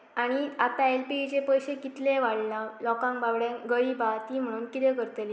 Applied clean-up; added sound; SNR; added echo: none; none; none; none.